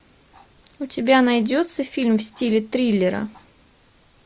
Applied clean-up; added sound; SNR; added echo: none; none; none; none.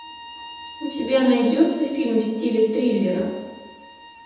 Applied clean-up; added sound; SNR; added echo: none; Bowed string instrument; 19 dB; reverberation time 1.1 s.